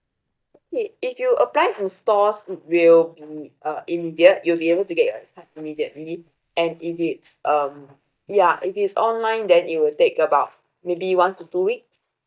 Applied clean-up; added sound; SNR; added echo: neural mask model DeepFilterNet 3.